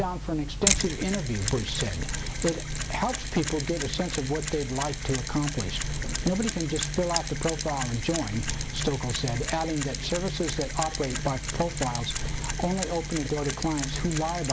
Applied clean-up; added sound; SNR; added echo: none; Mechanisms; 3 dB; none.